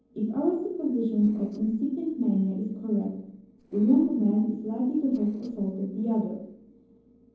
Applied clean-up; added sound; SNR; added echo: neural separator model SepFormer DNS4.